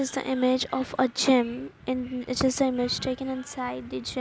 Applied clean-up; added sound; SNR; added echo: none; none; none; none.